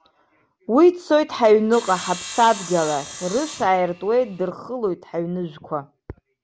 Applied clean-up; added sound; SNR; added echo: none; Sawing; 14 dB; none.